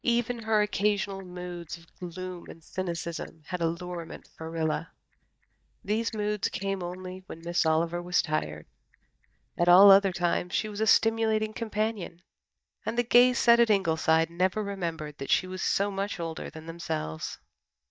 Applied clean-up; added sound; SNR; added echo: neural mask model DeepFilterNet 3.